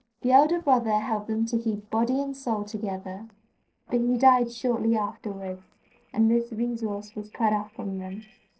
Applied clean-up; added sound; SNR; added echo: neural separator model SepFormer DNS4.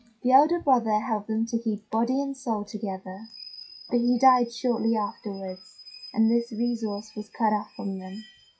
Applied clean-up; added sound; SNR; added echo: classical method WPE with log-MMSE.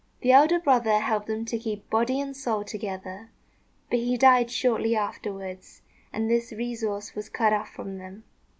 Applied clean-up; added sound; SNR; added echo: none; none; none; none.